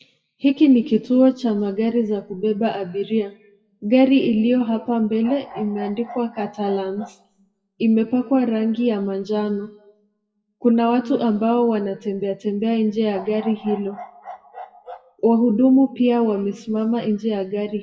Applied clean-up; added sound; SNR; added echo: classical method WPE with log-MMSE.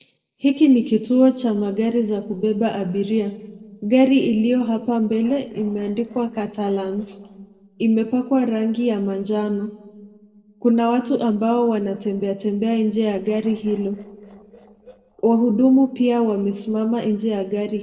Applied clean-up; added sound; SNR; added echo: neural separator model SepFormer DNS4.